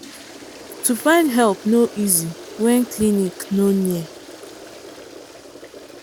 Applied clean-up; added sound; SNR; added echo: none; Toilet flush; 17 dB; none.